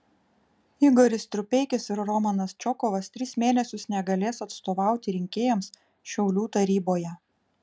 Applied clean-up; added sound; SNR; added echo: none; none; none; none.